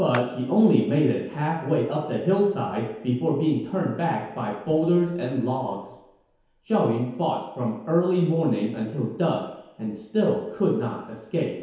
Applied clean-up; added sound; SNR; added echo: none; Clapping; 15 dB; reverberation time 1.0 s.